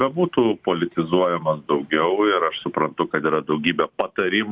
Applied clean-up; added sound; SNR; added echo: none; none; none; none.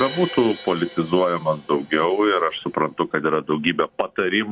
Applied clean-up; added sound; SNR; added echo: none; Crash cymbal; 19 dB; none.